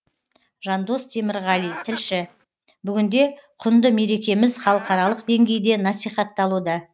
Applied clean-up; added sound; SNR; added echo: neural mask model RNNoise.